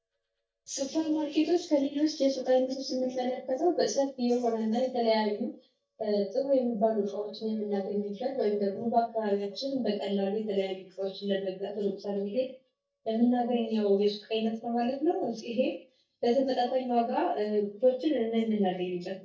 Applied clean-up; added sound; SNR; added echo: neural mask model DeepFilterNet 3.